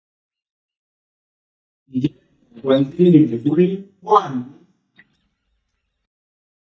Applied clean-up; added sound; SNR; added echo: neural mask model DeepFilterNet 3.